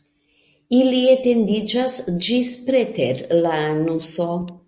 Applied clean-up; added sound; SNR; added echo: none; none; none; none.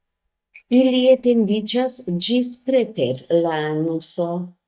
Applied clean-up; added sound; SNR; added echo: neural mask model DeepFilterNet 3.